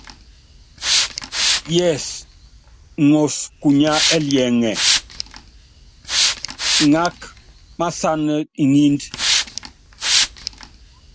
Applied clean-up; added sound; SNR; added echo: none; Hiss; 3 dB; none.